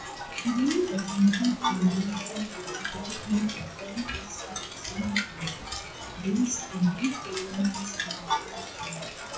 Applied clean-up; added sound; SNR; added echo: classical method WPE with log-MMSE.